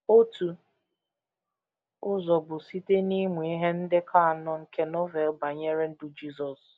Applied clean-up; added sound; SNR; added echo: none; none; none; none.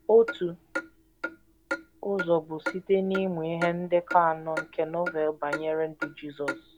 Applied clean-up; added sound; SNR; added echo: none; Clock; 10 dB; none.